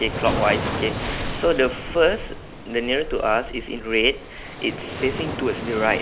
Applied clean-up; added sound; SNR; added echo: none; Waves, surf; 6 dB; none.